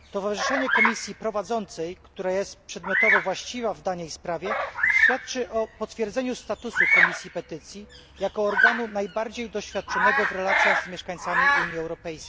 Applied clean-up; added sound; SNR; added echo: none; Bird vocalization, bird call, bird song; -4 dB; none.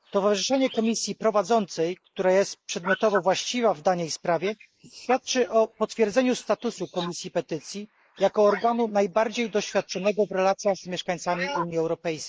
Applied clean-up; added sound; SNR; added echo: neural mask model Resemble Enhance denoiser.